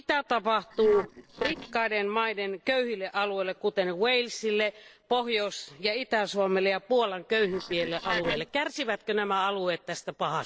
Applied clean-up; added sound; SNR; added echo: neural separator model SepFormer DNS4.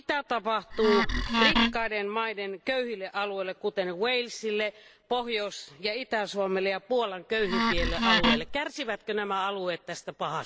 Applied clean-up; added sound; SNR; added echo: none; Wood; -4 dB; none.